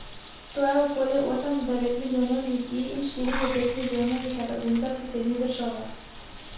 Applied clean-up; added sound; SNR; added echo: none; Bathtub (filling or washing) / Water; 11 dB; reverberation time 0.7 s.